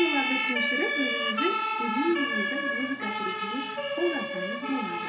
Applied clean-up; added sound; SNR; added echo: none; Siren; -2 dB; reverberation time 2.2 s.